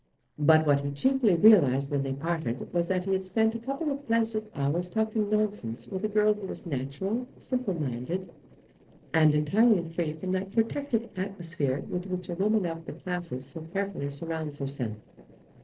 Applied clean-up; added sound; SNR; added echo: neural separator model SepFormer DNS4.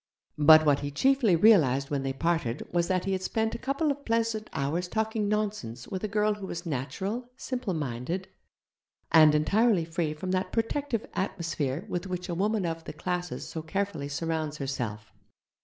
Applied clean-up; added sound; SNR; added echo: none; none; none; none.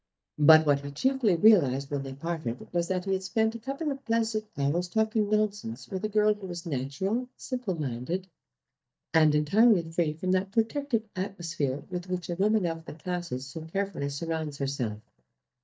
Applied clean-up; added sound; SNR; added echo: neural mask model DeepFilterNet 3.